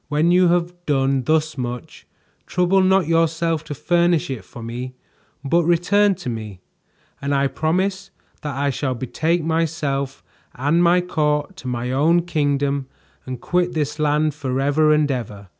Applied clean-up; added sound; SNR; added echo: none; none; none; none.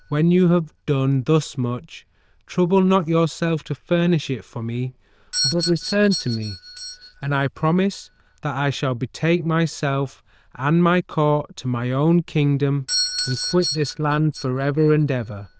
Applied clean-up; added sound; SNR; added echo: neural diffusion model UNIVERSE++.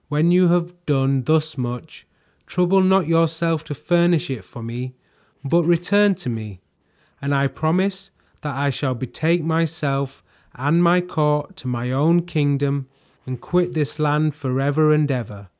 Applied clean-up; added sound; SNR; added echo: neural mask model Resemble Enhance denoiser.